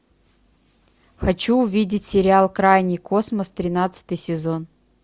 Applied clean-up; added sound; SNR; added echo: none; none; none; none.